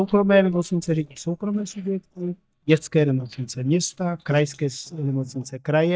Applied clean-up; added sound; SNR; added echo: neural mask model DeepFilterNet 3.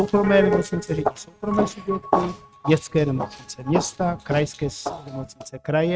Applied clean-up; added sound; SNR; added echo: neural mask model RNNoise.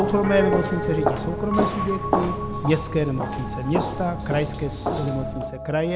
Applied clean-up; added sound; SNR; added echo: none; Walk, footsteps + Piano; 1 dB; none.